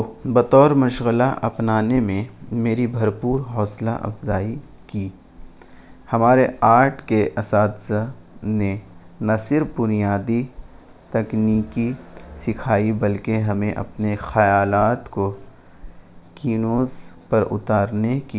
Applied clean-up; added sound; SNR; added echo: none; none; none; none.